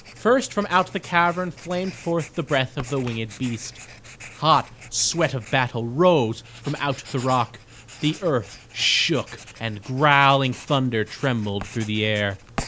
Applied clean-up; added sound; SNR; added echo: none; Writing; 18 dB; none.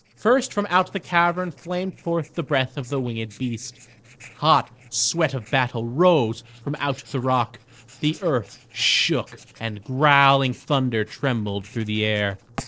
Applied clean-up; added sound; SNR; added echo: neural separator model SepFormer DNS4.